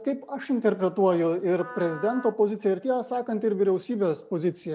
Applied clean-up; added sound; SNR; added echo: none; Wind instrument, woodwind instrument; 18 dB; none.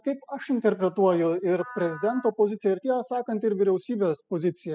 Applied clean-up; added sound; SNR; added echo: classical method spectral subtraction.